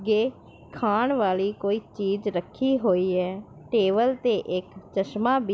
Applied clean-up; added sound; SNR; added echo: none; none; none; none.